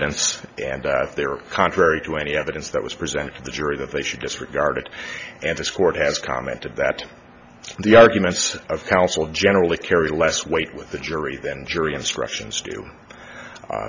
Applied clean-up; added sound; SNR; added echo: none; none; none; none.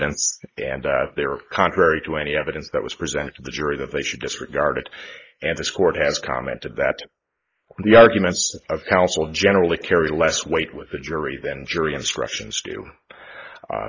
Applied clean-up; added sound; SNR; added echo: neural mask model Resemble Enhance denoiser.